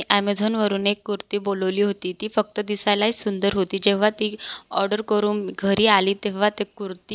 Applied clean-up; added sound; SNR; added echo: none; none; none; none.